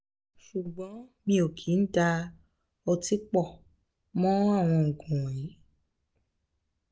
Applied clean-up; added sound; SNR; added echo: none; none; none; none.